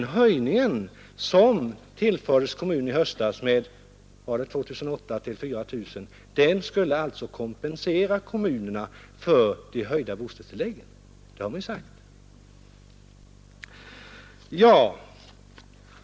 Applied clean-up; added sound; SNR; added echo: none; none; none; none.